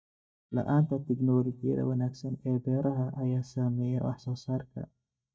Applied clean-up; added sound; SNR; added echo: neural mask model DeepFilterNet 3.